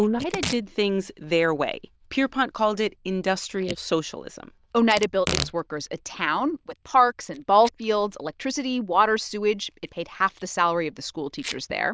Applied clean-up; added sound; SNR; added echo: neural diffusion model UNIVERSE++.